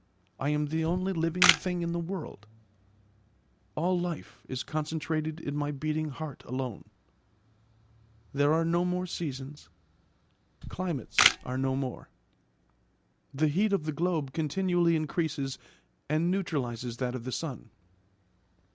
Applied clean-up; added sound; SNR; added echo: none; Camera; -2 dB; none.